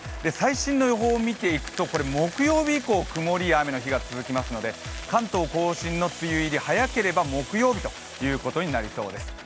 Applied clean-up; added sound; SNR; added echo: none; Rattle + Rattle (instrument); 15 dB; none.